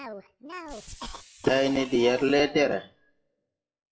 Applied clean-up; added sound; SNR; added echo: classical method WPE with log-MMSE.